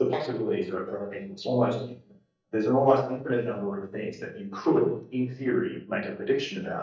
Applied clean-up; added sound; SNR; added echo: neural mask model DeepFilterNet 3.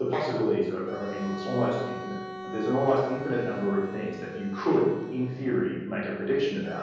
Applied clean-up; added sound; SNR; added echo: none; Bowed string instrument; 14 dB; reverberation time 1.3 s.